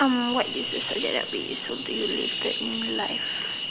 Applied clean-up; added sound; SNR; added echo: none; Cricket / Frog; 3 dB; none.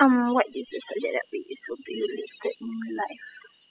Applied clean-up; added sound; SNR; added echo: classical method spectral subtraction.